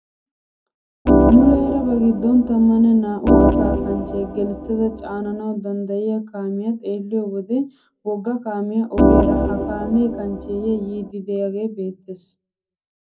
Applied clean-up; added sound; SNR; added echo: none; Organ; -2 dB; reverberation time 0.4 s.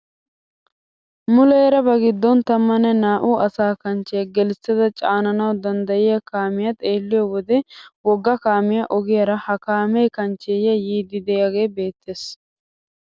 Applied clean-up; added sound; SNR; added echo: none; none; none; none.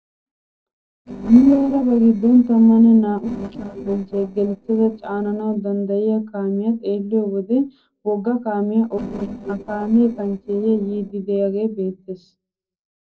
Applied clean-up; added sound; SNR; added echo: neural separator model SepFormer DNS4.